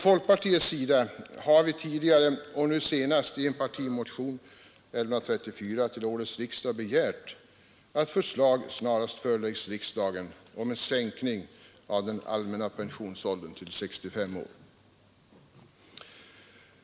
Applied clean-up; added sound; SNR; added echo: none; Burping, eructation; 19 dB; none.